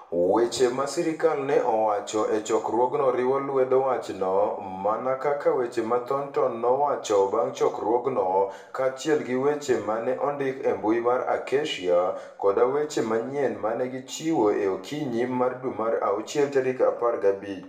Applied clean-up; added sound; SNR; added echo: none; none; none; reverberation time 0.6 s.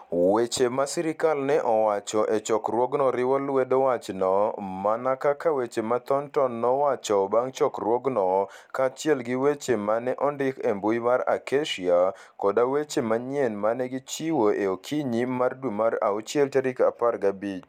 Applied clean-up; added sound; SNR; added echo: none; none; none; none.